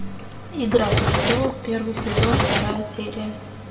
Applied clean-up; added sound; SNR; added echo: none; Drawer open or close; -3 dB; reverberation time 1.7 s.